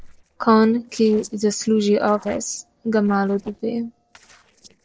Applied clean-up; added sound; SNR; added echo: neural separator model SepFormer DNS4.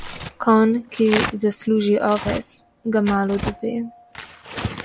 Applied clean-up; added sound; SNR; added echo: none; Tearing; 10 dB; none.